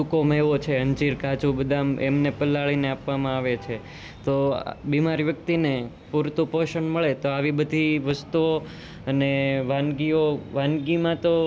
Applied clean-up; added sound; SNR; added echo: none; none; none; none.